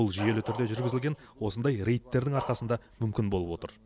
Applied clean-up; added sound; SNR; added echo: none; Bark; 15 dB; none.